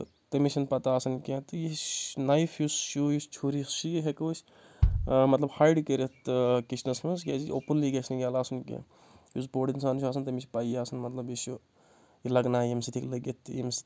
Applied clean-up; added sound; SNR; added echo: none; Bass drum; 3 dB; none.